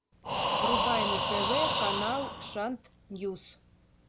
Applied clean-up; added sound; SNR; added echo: none; Breathing; -4 dB; none.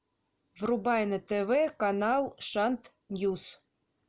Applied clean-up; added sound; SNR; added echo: none; none; none; none.